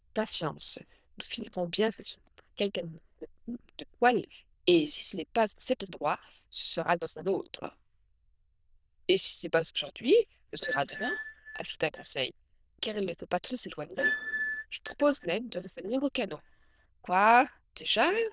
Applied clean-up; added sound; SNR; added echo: neural diffusion model UNIVERSE++.